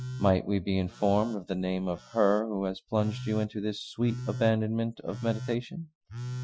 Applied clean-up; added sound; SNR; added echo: classical method Wiener filter.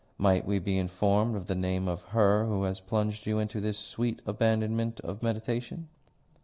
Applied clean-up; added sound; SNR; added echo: none; none; none; none.